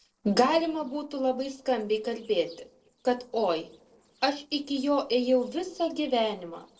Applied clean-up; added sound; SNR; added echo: neural separator model SepFormer DNS4.